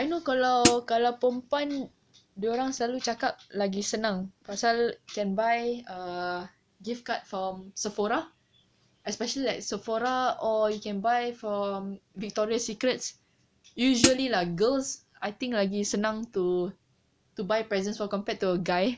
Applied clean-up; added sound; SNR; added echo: none; Hi-hat; -5 dB; none.